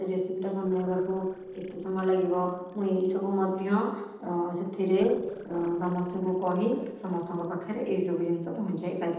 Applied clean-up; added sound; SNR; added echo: neural separator model SepFormer DNS4.